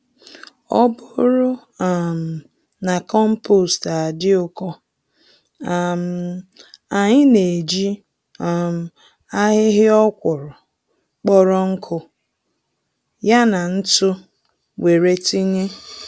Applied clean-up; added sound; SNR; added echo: none; none; none; none.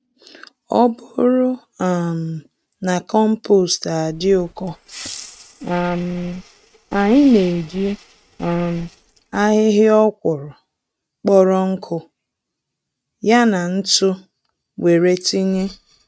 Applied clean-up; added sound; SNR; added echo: neural mask model RNNoise.